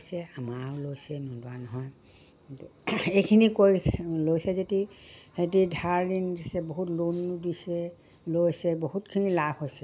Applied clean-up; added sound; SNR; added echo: none; none; none; none.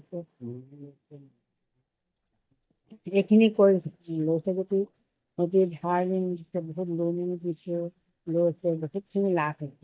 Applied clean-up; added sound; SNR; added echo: neural mask model DeepFilterNet 3.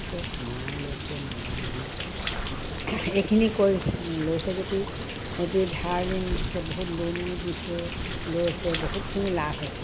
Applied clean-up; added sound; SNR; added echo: none; Rain; 4 dB; none.